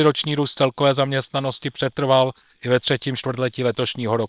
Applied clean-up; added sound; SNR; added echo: neural separator model SepFormer WHAM!.